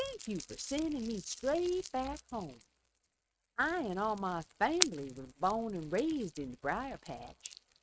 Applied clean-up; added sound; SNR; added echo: neural mask model RNNoise.